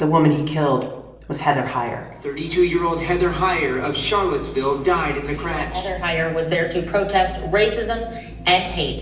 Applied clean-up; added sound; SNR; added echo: none; none; none; reverberation time 0.8 s.